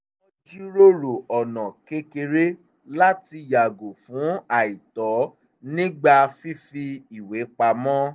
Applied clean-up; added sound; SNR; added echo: none; none; none; none.